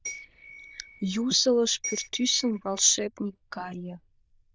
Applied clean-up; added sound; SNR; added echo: neural diffusion model UNIVERSE++.